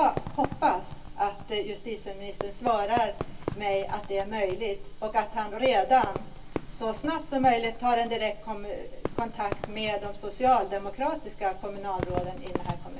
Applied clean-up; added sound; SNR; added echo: none; Fireworks; 11 dB; reverberation time 0.2 s.